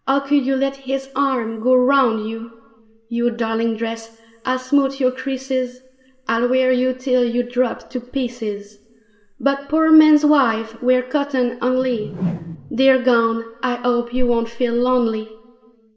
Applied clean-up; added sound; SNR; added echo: none; Whoosh, swoosh, swish; 9 dB; reverberation time 1.9 s.